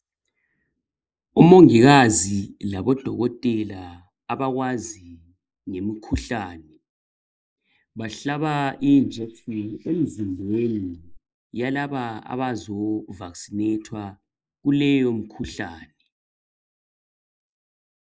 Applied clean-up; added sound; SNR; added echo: neural mask model Resemble Enhance denoiser.